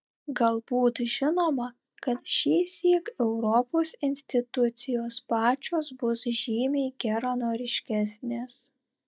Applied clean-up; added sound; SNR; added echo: neural mask model DeepFilterNet 3.